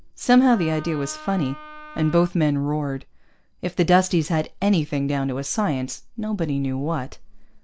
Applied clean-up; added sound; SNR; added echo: none; Wind instrument, woodwind instrument; 18 dB; none.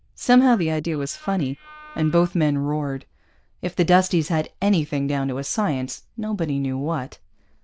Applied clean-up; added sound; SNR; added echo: neural diffusion model UNIVERSE++.